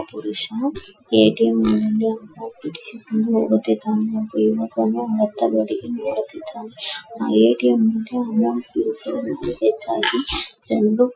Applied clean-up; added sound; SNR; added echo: classical method Wiener filter.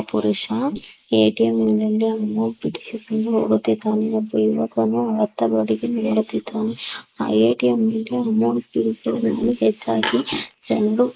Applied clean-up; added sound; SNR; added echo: neural mask model Resemble Enhance denoiser.